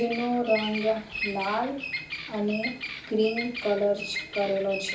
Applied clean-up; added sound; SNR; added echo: none; Bird vocalization, bird call, bird song; 8 dB; reverberation time 0.4 s.